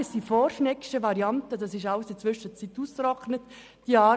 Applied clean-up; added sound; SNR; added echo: none; none; none; none.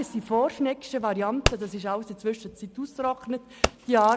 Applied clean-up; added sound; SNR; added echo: none; Fireworks; 7 dB; none.